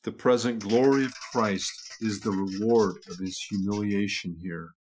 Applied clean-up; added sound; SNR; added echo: classical method Wiener filter.